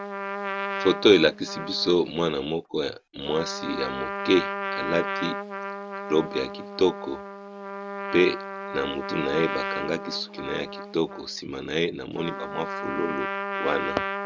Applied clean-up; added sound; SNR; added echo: none; Trumpet; 6 dB; none.